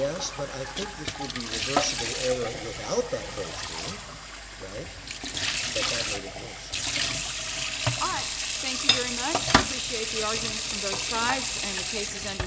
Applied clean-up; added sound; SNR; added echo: none; Sink (filling or washing) / Water tap, faucet; -4 dB; none.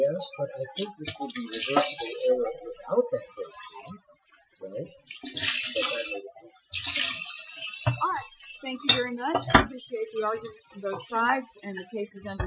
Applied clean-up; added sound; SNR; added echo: classical method Wiener filter.